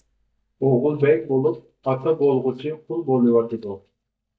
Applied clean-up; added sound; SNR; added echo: neural mask model DeepFilterNet 3.